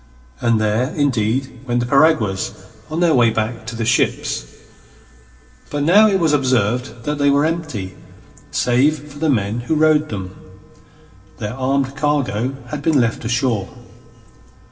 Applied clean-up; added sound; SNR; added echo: none; none; none; reverberation time 1.9 s.